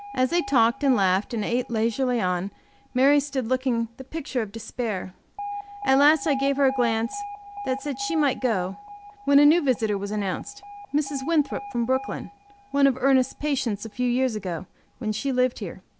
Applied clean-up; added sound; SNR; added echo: none; Alarm; 15 dB; none.